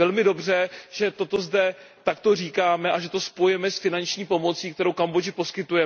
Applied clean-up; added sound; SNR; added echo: none; none; none; none.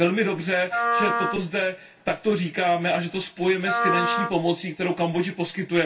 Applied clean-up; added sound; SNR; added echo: none; Wind instrument, woodwind instrument; 3 dB; reverberation time 0.2 s.